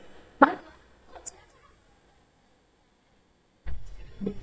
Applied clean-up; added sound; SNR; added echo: neural mask model DeepFilterNet 3.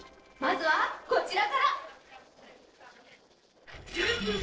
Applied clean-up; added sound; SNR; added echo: neural separator model SepFormer DNS4.